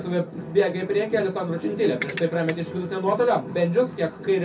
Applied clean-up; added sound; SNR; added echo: none; Ratchet, pawl; 11 dB; reverberation time 0.3 s.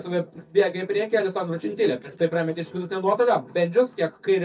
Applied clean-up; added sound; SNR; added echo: neural mask model DeepFilterNet 3.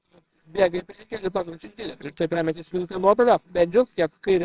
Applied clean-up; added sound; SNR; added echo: neural separator model SepFormer WHAMR!.